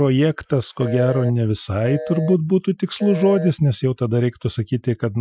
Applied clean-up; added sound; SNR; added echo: classical method Wiener filter.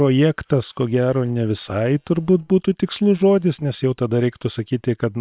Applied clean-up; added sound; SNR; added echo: neural separator model SepFormer WHAM!.